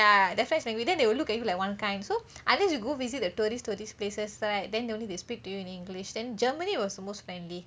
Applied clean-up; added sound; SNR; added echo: none; none; none; none.